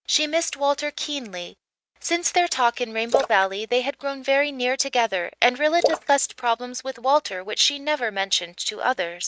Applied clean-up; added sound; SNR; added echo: neural mask model RNNoise.